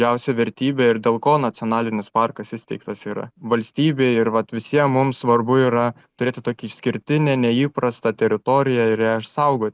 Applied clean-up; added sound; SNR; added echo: none; none; none; none.